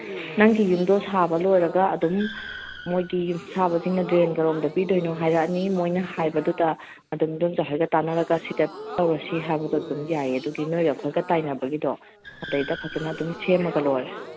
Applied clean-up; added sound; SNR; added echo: none; Crowd / Gasp + Car; 15 dB; none.